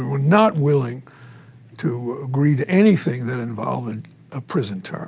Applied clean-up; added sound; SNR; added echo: none; none; none; none.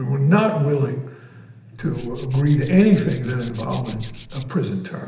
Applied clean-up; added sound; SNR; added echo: none; Tools; 18 dB; reverberation time 0.8 s.